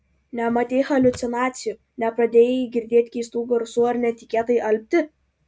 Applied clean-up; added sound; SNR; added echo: none; none; none; none.